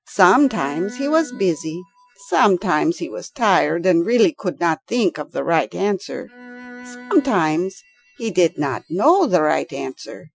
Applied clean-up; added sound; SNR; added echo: classical method Wiener filter.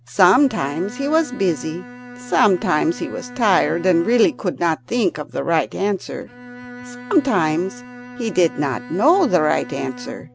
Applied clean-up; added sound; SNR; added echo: none; Bowed string instrument; 16 dB; none.